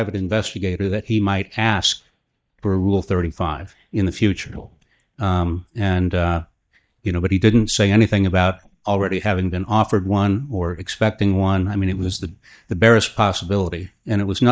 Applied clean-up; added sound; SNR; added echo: neural mask model DeepFilterNet 3.